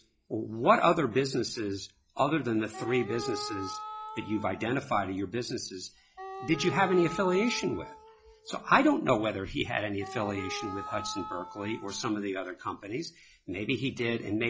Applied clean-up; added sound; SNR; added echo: classical method log-MMSE.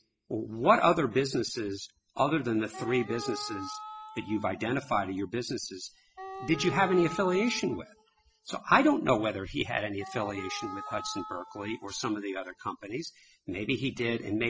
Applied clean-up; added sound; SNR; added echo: classical method spectral subtraction.